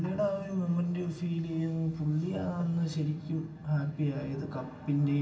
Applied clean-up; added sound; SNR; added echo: none; none; none; reverberation time 0.3 s.